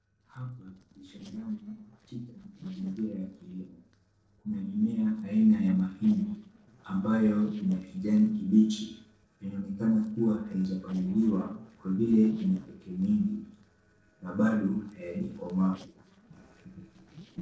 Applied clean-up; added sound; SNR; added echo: neural separator model SepFormer DNS4.